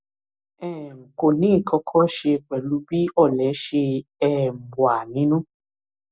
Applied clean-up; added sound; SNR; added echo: none; none; none; none.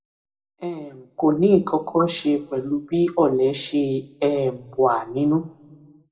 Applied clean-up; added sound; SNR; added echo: none; none; none; reverberation time 0.6 s.